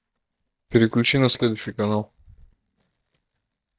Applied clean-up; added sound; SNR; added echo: neural mask model DeepFilterNet 3.